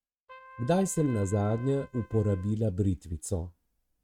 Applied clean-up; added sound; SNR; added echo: neural mask model RNNoise.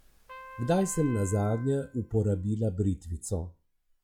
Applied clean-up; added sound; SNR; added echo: classical method log-MMSE.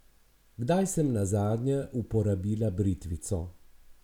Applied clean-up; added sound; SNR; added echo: none; none; none; none.